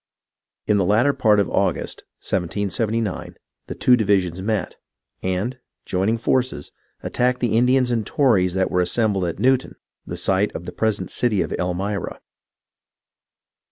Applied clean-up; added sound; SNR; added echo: none; none; none; none.